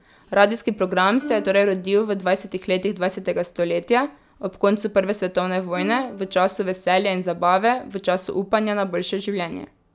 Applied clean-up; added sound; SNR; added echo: none; Plucked string instrument; 17 dB; none.